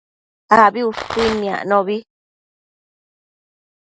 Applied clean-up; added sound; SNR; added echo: none; Rattle; 7 dB; none.